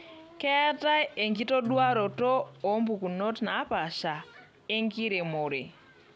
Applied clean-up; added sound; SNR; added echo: none; Acoustic guitar; 17 dB; none.